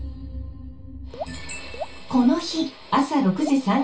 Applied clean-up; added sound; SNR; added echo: none; Raindrop / Drip; 14 dB; reverberation time 0.2 s.